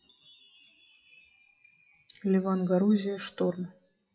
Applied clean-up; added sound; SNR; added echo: classical method WPE with log-MMSE.